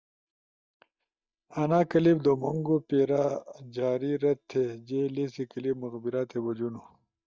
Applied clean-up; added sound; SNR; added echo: neural mask model DeepFilterNet 3.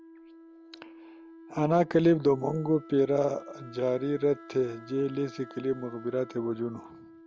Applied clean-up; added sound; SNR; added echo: none; Wind instrument, woodwind instrument; 19 dB; none.